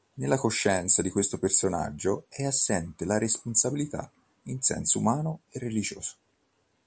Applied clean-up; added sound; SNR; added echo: none; none; none; none.